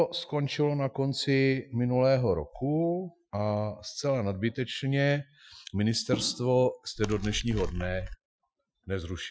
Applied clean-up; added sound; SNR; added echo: classical method Wiener filter.